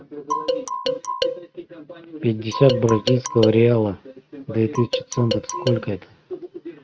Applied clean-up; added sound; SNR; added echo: neural mask model RNNoise.